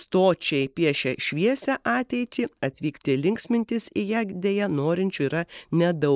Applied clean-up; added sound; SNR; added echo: neural mask model Resemble Enhance denoiser.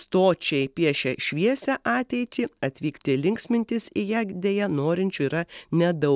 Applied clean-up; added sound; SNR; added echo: none; none; none; none.